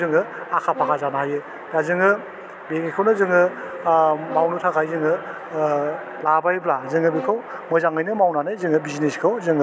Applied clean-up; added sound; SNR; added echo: none; Brass instrument; 16 dB; none.